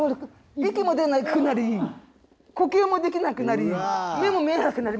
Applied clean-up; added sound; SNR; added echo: none; none; none; none.